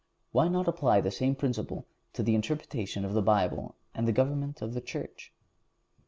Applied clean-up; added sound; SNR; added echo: none; none; none; none.